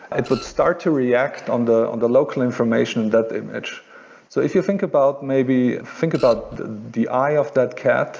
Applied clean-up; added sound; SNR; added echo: none; Printer; 18 dB; none.